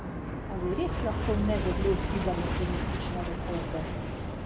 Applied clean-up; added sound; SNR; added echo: none; Aircraft; -2 dB; none.